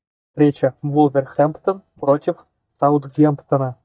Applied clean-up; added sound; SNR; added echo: neural mask model DeepFilterNet 3.